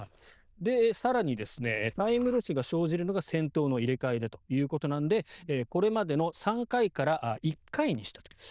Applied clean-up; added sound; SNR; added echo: neural diffusion model UNIVERSE++.